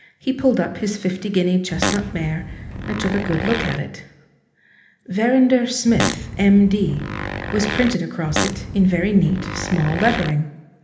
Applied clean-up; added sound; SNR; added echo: none; Fart; 6 dB; reverberation time 0.8 s.